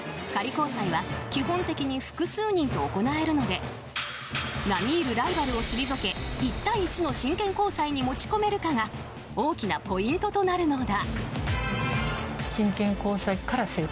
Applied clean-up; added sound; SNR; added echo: none; none; none; none.